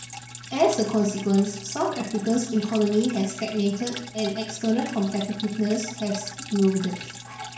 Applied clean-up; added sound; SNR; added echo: none; Drip; 13 dB; reverberation time 0.6 s.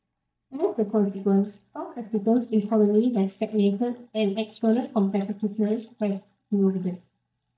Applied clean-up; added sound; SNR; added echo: neural mask model DeepFilterNet 3.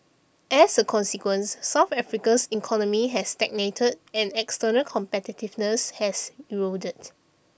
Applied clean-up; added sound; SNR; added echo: none; none; none; none.